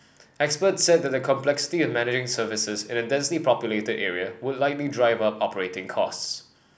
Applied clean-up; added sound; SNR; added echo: none; none; none; none.